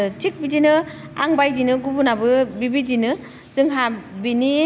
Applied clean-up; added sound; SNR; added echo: none; none; none; none.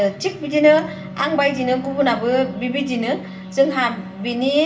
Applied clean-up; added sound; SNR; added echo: none; Wind instrument, woodwind instrument; 15 dB; reverberation time 0.4 s.